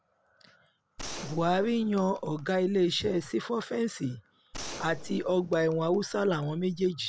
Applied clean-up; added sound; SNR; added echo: none; Gunshot, gunfire; 14 dB; none.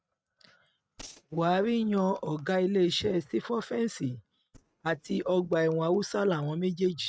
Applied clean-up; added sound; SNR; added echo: neural mask model RNNoise.